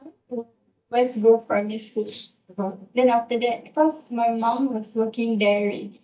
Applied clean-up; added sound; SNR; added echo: neural mask model DeepFilterNet 3.